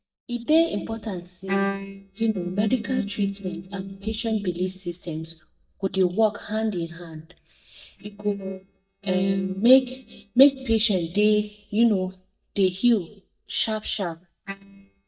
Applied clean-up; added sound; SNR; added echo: neural mask model DeepFilterNet 3.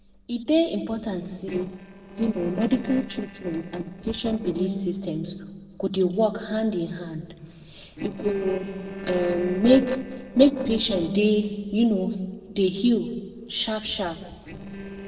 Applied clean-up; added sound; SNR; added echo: neural separator model SepFormer DNS4.